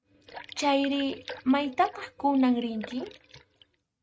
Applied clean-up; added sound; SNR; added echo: neural mask model RNNoise.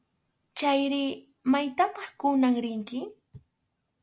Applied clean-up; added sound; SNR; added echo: none; none; none; none.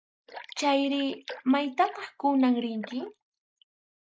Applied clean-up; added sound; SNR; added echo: neural mask model Resemble Enhance denoiser.